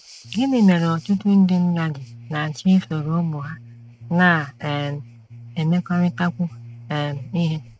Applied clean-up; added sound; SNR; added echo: neural mask model RNNoise.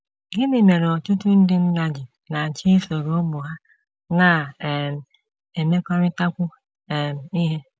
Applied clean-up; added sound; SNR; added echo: none; none; none; none.